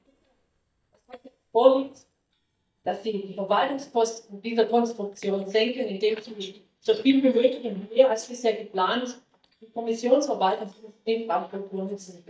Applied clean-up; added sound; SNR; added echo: neural mask model DeepFilterNet 3.